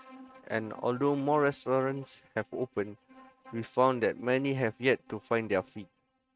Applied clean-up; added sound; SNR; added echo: neural mask model RNNoise.